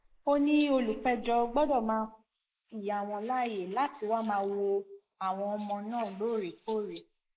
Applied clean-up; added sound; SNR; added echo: neural mask model Resemble Enhance denoiser.